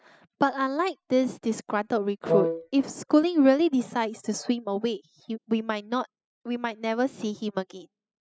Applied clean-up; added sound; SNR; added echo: classical method spectral subtraction.